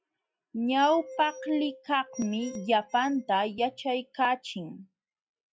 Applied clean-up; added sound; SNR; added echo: classical method log-MMSE.